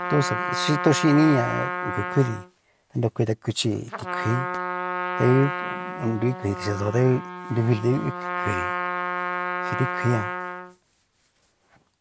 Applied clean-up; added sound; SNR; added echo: none; Trumpet; 5 dB; none.